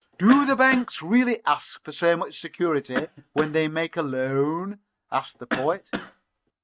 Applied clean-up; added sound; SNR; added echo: neural mask model RNNoise.